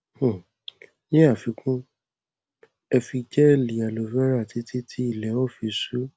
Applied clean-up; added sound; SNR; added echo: none; none; none; none.